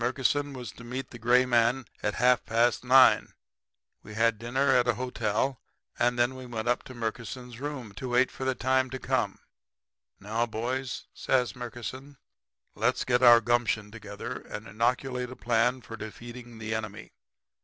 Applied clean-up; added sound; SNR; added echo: none; none; none; none.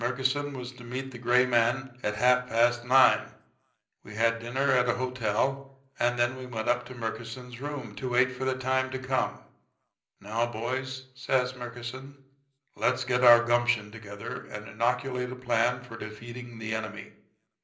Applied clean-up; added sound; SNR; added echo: none; none; none; reverberation time 0.5 s.